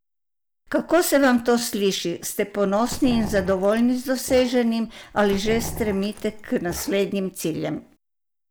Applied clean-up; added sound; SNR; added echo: none; Growling; 12 dB; none.